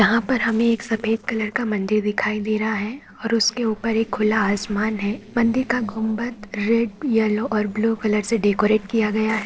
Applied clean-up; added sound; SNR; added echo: neural separator model SepFormer DNS4.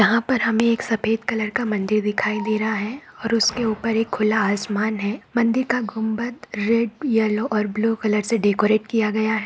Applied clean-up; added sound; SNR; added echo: none; none; none; none.